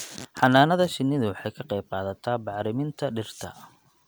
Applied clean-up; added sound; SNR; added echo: none; none; none; none.